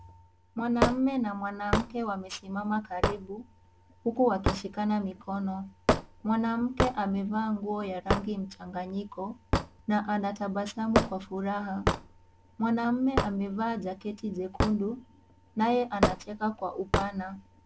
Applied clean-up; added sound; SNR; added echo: none; Hammer / Wood; 3 dB; none.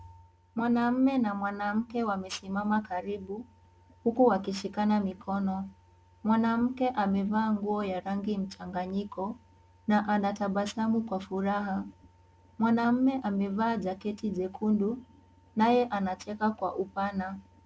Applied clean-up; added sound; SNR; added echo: none; none; none; none.